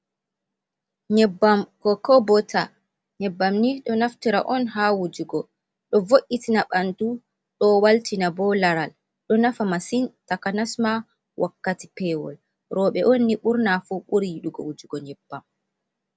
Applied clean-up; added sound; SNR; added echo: none; none; none; none.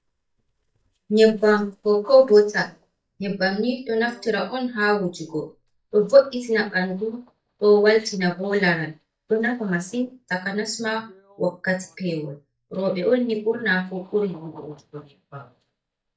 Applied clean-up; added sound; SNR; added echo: neural mask model DeepFilterNet 3.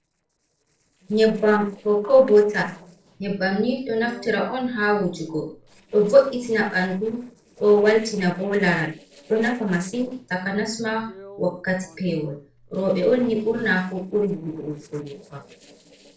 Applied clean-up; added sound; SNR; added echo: neural separator model SepFormer DNS4.